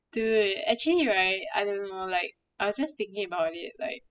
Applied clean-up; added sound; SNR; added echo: classical method spectral subtraction.